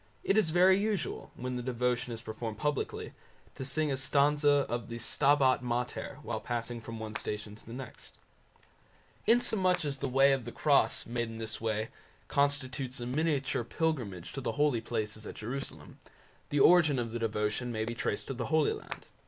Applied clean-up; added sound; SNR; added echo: none; Clapping; 12 dB; none.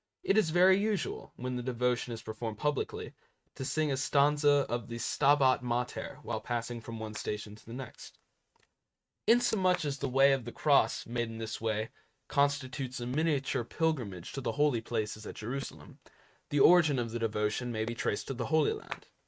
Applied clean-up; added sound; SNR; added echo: neural mask model RNNoise.